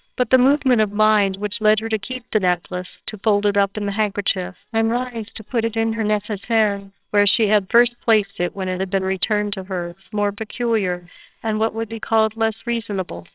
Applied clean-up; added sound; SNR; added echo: neural separator model SepFormer WHAMR!.